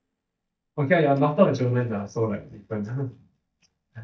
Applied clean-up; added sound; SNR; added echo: neural mask model DeepFilterNet 3.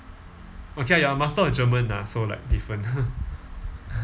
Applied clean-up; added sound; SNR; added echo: none; none; none; none.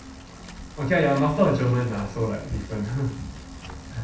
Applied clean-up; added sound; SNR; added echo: none; Bicycle; 17 dB; reverberation time 0.7 s.